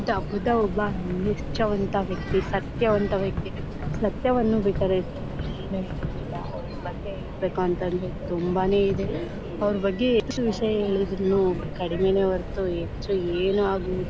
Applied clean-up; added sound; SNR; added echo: none; Subway, metro, underground; 6 dB; none.